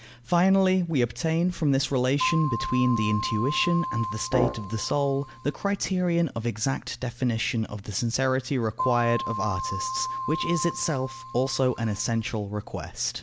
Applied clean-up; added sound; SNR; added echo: none; Brass instrument + Keyboard (musical); 6 dB; none.